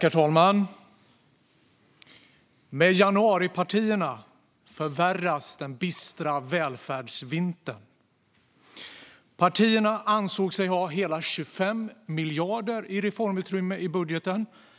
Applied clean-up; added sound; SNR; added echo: none; none; none; none.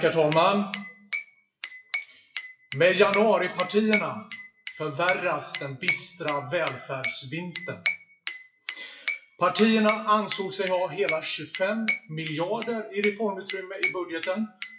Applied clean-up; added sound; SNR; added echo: classical method WPE with log-MMSE.